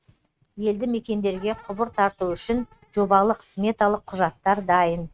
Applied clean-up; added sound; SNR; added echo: neural mask model RNNoise.